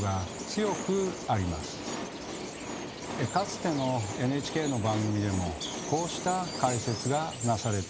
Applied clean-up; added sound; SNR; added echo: none; Chirp, tweet + Train; 6 dB; none.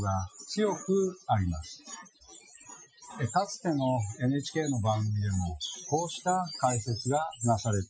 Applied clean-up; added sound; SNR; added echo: classical method Wiener filter.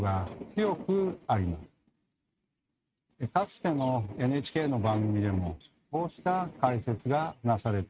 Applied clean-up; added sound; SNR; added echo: neural mask model RNNoise.